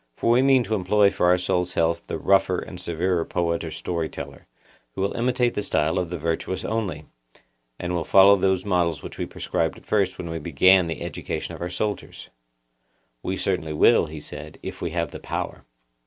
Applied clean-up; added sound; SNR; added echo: none; none; none; none.